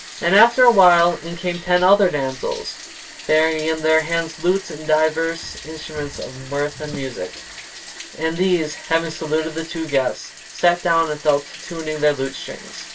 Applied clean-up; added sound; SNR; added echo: none; Bathtub (filling or washing); 16 dB; reverberation time 0.1 s.